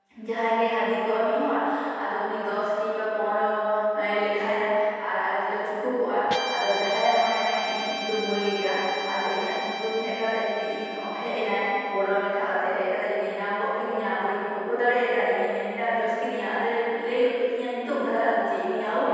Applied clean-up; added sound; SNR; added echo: none; Guitar; 12 dB; reverberation time 2.1 s.